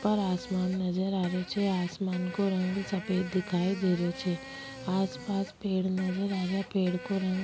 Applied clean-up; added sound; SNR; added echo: none; Fart; 15 dB; none.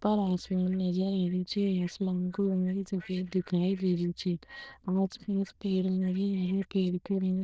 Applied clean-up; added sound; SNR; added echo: neural diffusion model UNIVERSE++.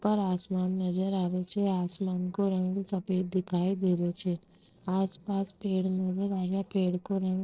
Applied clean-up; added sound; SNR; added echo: neural separator model SepFormer DNS4.